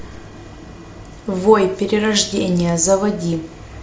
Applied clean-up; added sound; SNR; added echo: none; none; none; none.